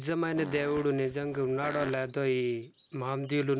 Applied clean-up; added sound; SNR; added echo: none; Fart; 13 dB; none.